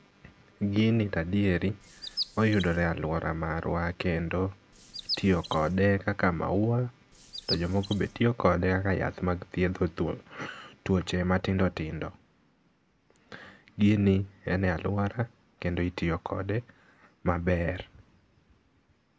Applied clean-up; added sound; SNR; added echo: none; Chirp, tweet; 10 dB; none.